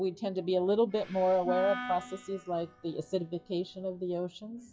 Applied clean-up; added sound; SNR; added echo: classical method WPE with log-MMSE.